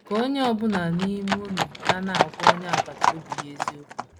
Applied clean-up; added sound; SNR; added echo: none; Livestock, farm animals, working animals; -2 dB; none.